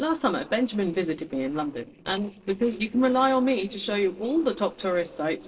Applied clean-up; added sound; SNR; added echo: neural separator model SepFormer DNS4.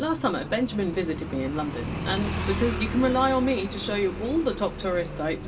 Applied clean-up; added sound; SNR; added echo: none; Motorcycle; 7 dB; reverberation time 1.9 s.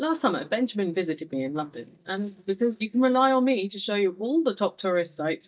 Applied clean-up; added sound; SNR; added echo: neural mask model DeepFilterNet 3.